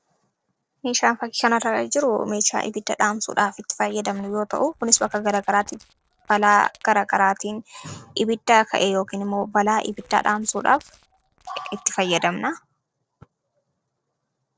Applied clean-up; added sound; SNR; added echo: neural separator model SepFormer DNS4.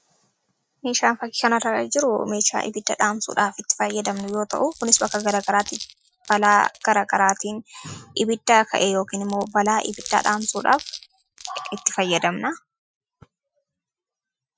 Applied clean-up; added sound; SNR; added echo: classical method Wiener filter.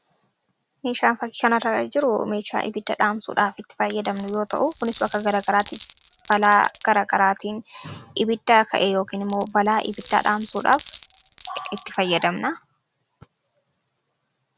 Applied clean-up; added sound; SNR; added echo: none; Glass; 16 dB; none.